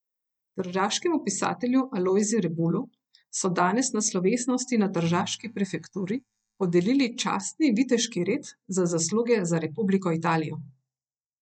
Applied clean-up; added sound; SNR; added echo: neural mask model DeepFilterNet 3.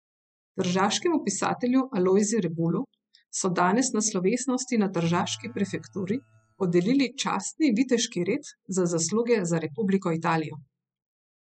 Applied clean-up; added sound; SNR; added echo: classical method spectral subtraction.